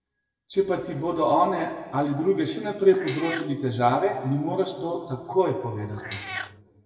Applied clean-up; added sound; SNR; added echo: none; Meow; 10 dB; reverberation time 1.8 s.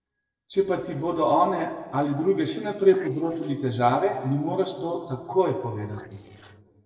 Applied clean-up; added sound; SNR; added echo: neural separator model SepFormer DNS4.